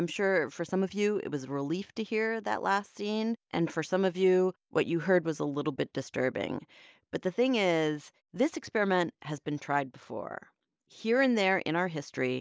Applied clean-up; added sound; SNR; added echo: none; none; none; none.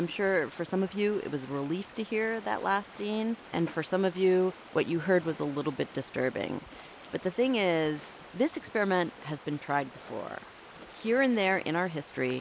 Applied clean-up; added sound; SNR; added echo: none; Stream; 19 dB; none.